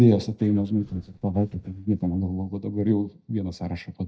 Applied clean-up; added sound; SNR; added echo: neural mask model DeepFilterNet 3.